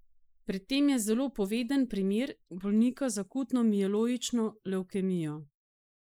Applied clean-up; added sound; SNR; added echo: neural mask model Resemble Enhance denoiser.